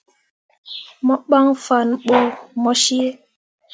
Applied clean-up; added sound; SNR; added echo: none; none; none; none.